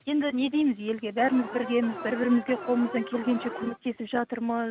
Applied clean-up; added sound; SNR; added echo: none; Alarm; 11 dB; none.